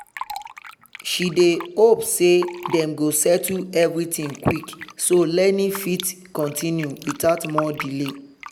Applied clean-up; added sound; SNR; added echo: none; Fill (with liquid); 15 dB; none.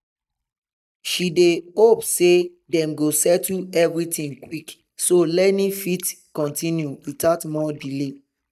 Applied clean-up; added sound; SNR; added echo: neural mask model DeepFilterNet 3.